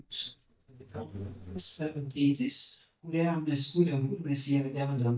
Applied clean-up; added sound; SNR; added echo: neural mask model DeepFilterNet 3.